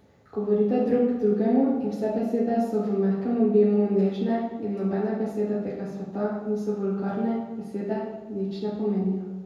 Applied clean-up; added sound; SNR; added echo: none; none; none; reverberation time 1.2 s.